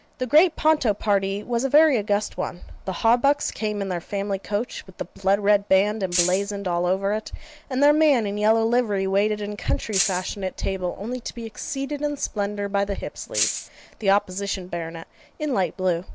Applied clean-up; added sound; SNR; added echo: none; Rattle (instrument); 2 dB; none.